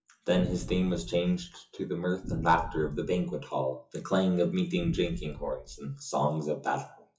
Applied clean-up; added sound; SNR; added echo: classical method WPE with log-MMSE.